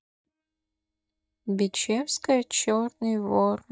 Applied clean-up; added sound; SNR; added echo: neural mask model DeepFilterNet 3.